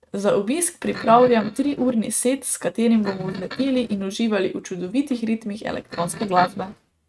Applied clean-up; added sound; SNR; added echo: neural mask model RNNoise.